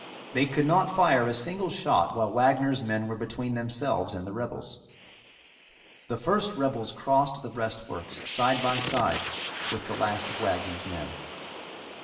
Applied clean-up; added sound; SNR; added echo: none; Fire; 11 dB; reverberation time 1.0 s.